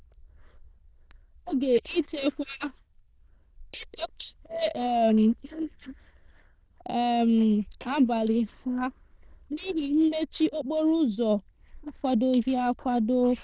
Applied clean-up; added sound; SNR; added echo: neural diffusion model UNIVERSE++.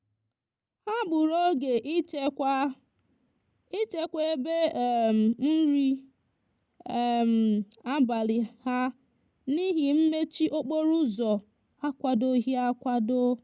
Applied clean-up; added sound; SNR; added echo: none; none; none; none.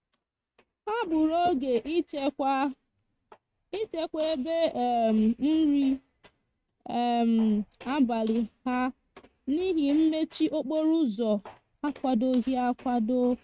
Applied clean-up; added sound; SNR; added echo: neural mask model RNNoise.